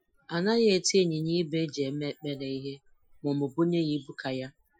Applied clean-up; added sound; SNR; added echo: classical method Wiener filter.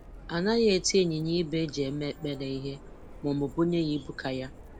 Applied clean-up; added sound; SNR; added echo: none; Subway, metro, underground; 17 dB; none.